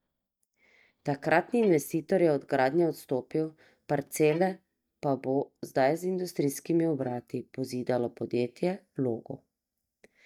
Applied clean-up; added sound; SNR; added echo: neural mask model DeepFilterNet 3.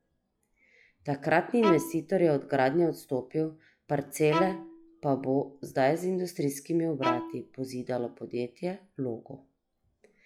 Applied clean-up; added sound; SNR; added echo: classical method log-MMSE.